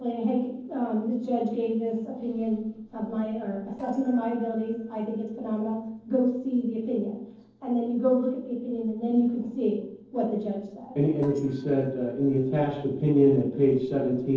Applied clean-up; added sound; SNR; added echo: neural separator model SepFormer DNS4.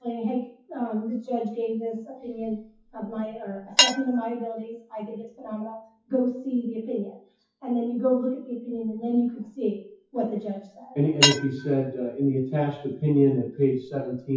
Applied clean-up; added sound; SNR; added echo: classical method WPE with log-MMSE.